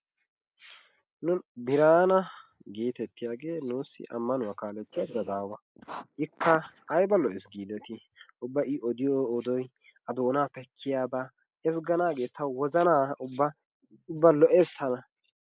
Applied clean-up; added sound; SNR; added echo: neural mask model Resemble Enhance denoiser.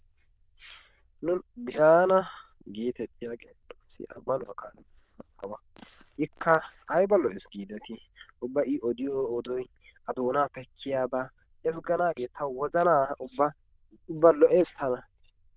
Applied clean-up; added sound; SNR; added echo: neural diffusion model UNIVERSE++.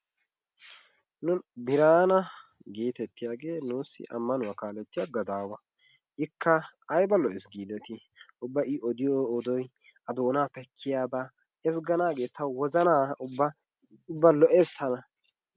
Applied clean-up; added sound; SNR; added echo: none; none; none; none.